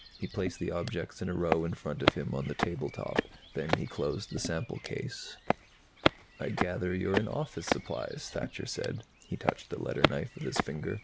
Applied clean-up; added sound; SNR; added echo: none; Walk, footsteps; 1 dB; none.